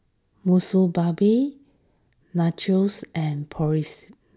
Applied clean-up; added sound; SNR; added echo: none; none; none; none.